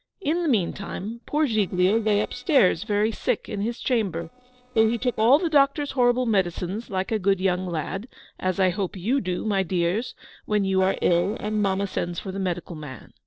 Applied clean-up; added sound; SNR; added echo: neural separator model SepFormer DNS4.